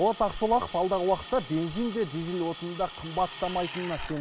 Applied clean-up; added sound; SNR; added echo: none; Drill; 14 dB; none.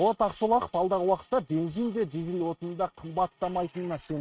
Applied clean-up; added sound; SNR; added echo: neural mask model RNNoise.